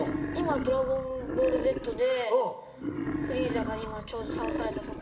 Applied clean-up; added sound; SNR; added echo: none; Wild animals; 3 dB; reverberation time 1.4 s.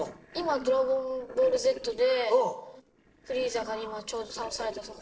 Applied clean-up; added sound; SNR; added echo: neural separator model SepFormer DNS4.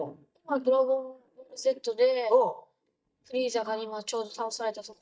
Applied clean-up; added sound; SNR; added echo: neural mask model DeepFilterNet 3.